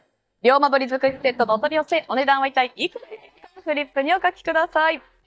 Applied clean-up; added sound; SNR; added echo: neural mask model DeepFilterNet 3.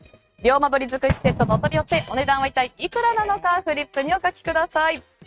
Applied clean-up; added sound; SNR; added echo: neural mask model RNNoise.